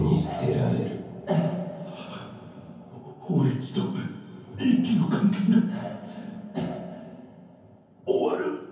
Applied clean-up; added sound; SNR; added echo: none; none; none; reverberation time 0.9 s.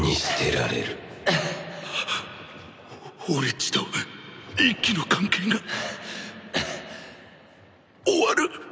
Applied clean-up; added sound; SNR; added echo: none; none; none; none.